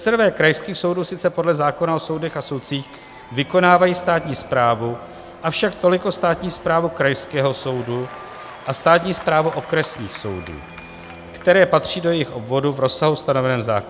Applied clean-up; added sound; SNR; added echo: none; Bowed string instrument + Applause / Crowd / Cheering; 20 dB; none.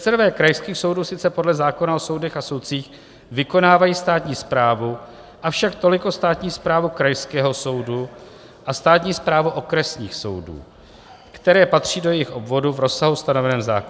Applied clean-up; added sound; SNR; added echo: none; none; none; none.